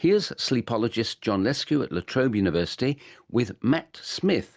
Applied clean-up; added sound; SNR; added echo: none; none; none; none.